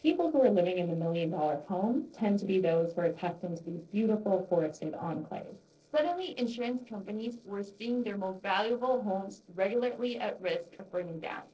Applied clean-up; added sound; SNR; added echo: neural separator model SepFormer DNS4.